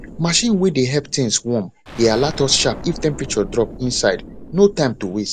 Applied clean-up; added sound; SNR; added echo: none; Explosion; 15 dB; none.